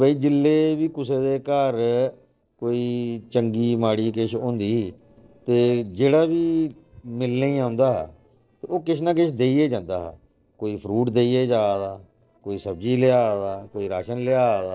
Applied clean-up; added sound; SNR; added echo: neural separator model SepFormer DNS4.